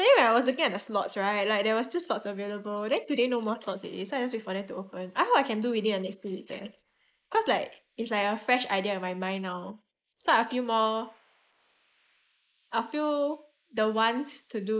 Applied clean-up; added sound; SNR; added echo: neural mask model Resemble Enhance denoiser.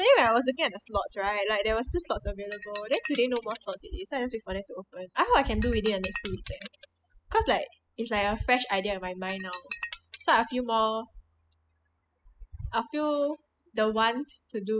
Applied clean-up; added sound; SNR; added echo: classical method spectral subtraction.